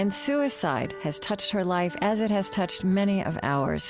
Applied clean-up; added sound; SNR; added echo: none; none; none; none.